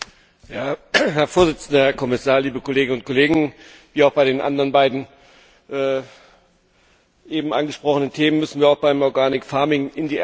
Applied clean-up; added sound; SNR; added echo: none; none; none; none.